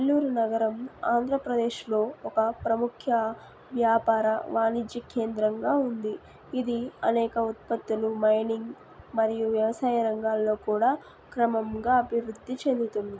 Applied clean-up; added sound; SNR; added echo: none; none; none; none.